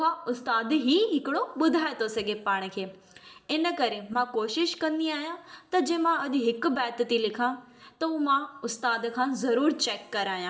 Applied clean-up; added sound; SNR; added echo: none; none; none; reverberation time 0.6 s.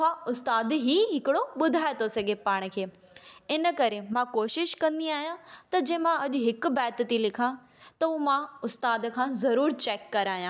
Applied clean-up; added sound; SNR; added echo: none; none; none; none.